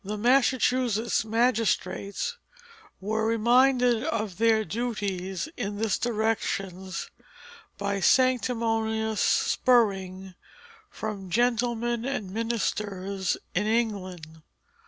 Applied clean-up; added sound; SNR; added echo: none; none; none; none.